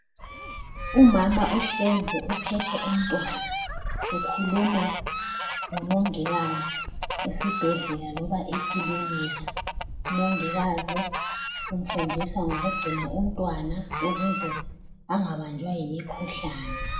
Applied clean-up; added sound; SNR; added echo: none; Fowl; 4 dB; reverberation time 0.6 s.